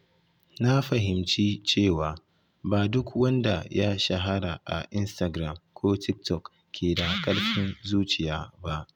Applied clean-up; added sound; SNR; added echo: none; none; none; none.